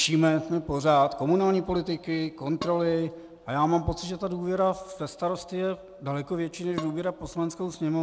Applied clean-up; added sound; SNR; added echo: none; Dishes, pots, and pans; 16 dB; none.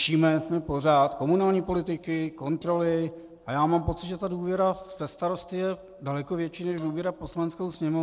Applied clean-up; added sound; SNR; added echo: neural separator model SepFormer DNS4.